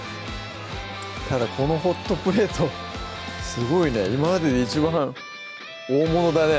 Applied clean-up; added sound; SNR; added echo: none; none; none; none.